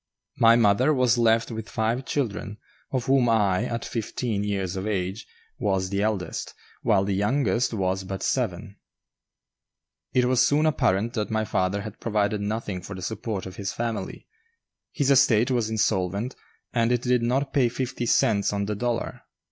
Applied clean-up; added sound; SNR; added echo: none; none; none; none.